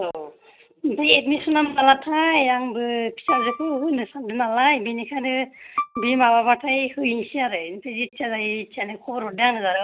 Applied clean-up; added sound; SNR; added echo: neural mask model RNNoise.